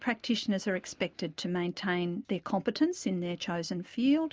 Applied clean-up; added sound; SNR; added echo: none; none; none; none.